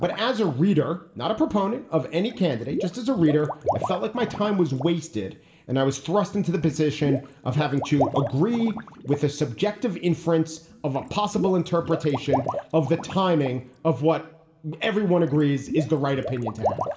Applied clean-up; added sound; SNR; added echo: none; Water / Liquid; 10 dB; reverberation time 0.6 s.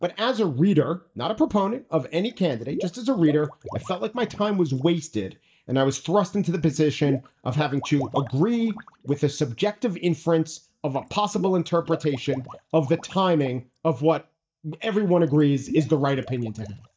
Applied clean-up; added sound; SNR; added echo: neural mask model DeepFilterNet 3.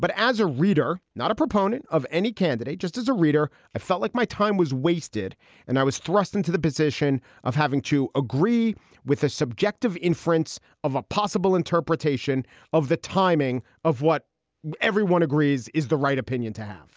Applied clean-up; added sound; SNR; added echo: none; none; none; none.